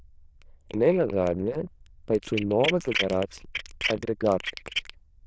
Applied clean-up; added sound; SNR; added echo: neural diffusion model UNIVERSE++.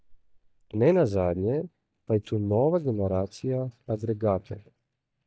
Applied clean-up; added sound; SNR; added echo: neural mask model DeepFilterNet 3.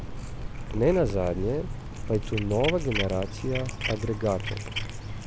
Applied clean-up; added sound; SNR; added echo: none; Cat; 4 dB; none.